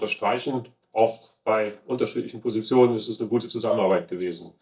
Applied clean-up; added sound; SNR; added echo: neural mask model DeepFilterNet 3.